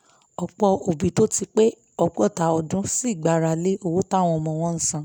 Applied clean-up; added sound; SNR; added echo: none; none; none; none.